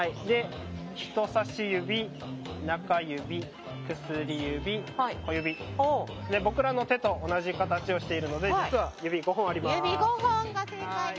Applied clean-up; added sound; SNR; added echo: none; none; none; none.